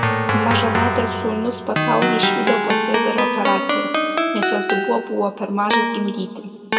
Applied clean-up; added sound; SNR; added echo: none; Keyboard (musical); -2 dB; reverberation time 1.9 s.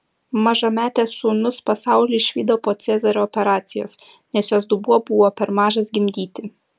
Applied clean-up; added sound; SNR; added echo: none; none; none; none.